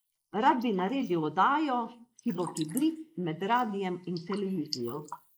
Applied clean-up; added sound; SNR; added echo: neural mask model Resemble Enhance denoiser.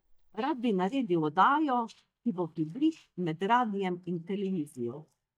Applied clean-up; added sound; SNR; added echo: neural mask model DeepFilterNet 3.